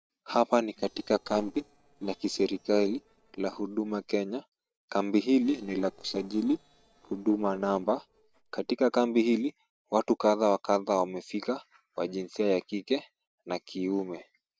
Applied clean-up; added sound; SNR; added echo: neural separator model SepFormer DNS4.